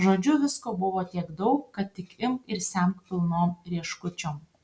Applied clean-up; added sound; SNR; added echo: none; none; none; none.